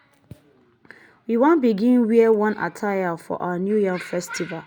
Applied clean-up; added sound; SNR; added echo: none; none; none; none.